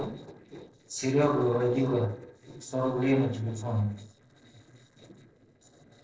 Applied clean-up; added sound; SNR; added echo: neural separator model SepFormer DNS4.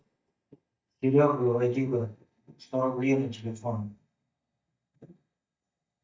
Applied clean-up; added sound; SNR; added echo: neural mask model DeepFilterNet 3.